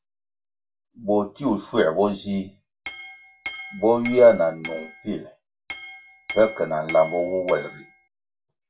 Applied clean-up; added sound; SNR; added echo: none; Chink, clink; 14 dB; reverberation time 0.1 s.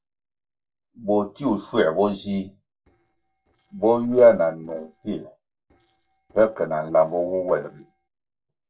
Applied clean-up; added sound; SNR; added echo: neural separator model SepFormer DNS4.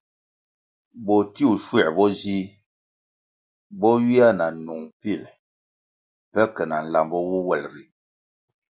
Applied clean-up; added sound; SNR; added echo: none; none; none; none.